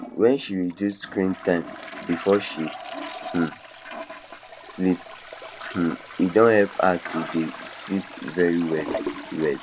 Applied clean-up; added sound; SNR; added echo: none; Toilet flush; 12 dB; none.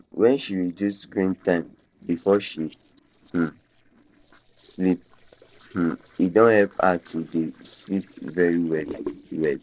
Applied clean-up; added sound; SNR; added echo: neural separator model SepFormer DNS4.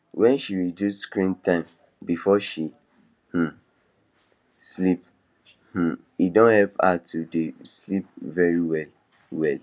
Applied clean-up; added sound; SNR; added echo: none; none; none; none.